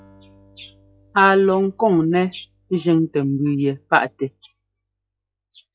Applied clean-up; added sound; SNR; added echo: classical method log-MMSE.